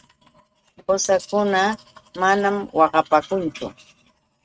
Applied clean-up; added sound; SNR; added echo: neural mask model RNNoise.